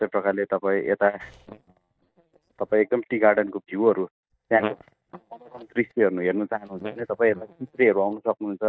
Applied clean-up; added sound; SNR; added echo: neural mask model DeepFilterNet 3.